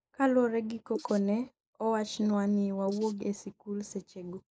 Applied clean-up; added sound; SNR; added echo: neural mask model Resemble Enhance denoiser.